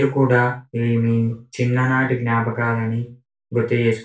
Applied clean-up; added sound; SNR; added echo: none; none; none; reverberation time 0.2 s.